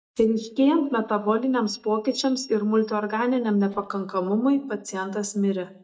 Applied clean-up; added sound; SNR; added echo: neural mask model DeepFilterNet 3.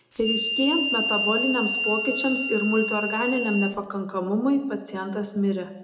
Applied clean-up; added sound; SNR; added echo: none; Harmonica; 1 dB; reverberation time 0.6 s.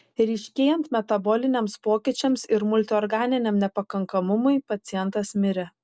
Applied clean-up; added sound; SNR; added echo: none; none; none; none.